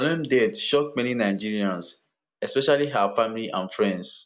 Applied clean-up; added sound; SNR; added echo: none; none; none; none.